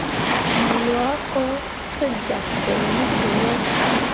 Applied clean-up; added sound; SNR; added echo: none; Waves, surf; -4 dB; none.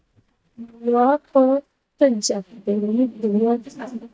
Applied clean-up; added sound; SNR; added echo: neural mask model DeepFilterNet 3.